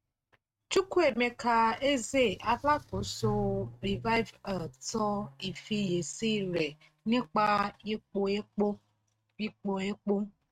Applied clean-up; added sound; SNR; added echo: neural mask model RNNoise.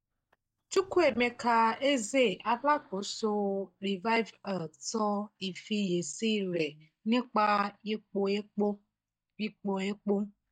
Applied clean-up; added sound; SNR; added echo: neural mask model DeepFilterNet 3.